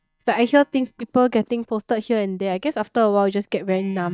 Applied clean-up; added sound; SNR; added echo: neural mask model DeepFilterNet 3.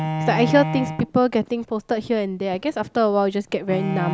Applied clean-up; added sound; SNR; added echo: none; Bowed string instrument; 8 dB; none.